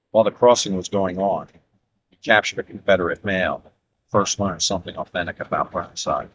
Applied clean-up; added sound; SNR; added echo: neural mask model DeepFilterNet 3.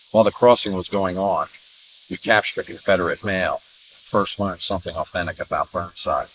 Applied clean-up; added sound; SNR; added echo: neural mask model Resemble Enhance denoiser.